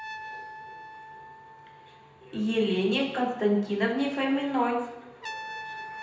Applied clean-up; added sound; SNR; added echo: none; Trumpet; 14 dB; reverberation time 0.9 s.